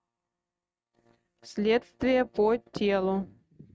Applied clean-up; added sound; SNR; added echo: neural mask model RNNoise.